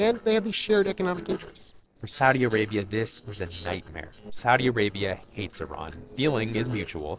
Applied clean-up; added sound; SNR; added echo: neural separator model SepFormer DNS4.